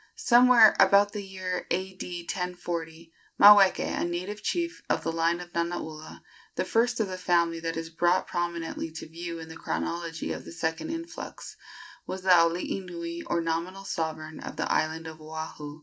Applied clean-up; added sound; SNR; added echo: none; none; none; none.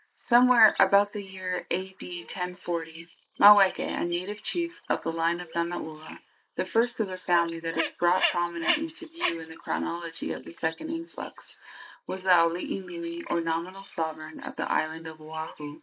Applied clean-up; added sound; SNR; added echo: neural mask model Resemble Enhance denoiser.